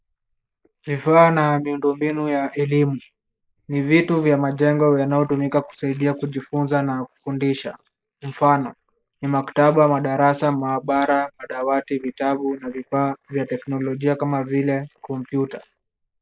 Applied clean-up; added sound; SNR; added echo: neural mask model Resemble Enhance denoiser.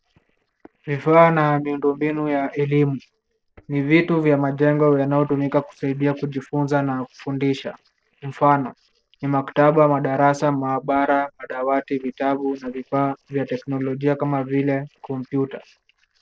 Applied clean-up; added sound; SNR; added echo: neural separator model SepFormer DNS4.